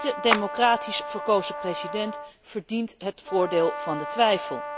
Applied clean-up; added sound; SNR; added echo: none; Clapping + Brass instrument; 6 dB; none.